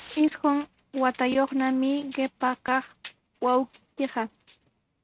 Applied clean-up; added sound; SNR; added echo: neural mask model RNNoise.